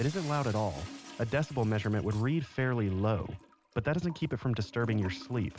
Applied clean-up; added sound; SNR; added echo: none; Shatter + Toilet flush / Gurgling; 18 dB; none.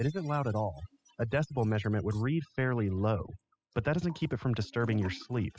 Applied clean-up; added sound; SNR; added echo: classical method spectral subtraction.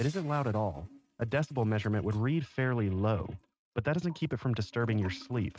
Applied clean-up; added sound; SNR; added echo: neural mask model RNNoise.